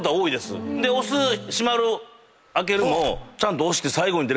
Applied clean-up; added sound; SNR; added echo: none; Tearing; 20 dB; none.